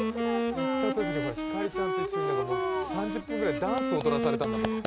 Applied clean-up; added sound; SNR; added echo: none; Wind instrument, woodwind instrument; -3 dB; none.